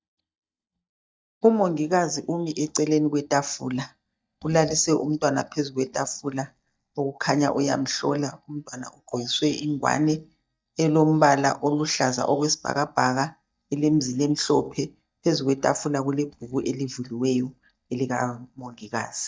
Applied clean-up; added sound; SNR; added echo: neural mask model DeepFilterNet 3.